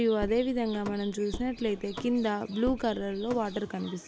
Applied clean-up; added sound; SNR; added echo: none; Car; 12 dB; none.